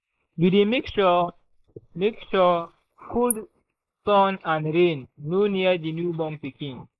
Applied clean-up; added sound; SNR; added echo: neural mask model Resemble Enhance denoiser.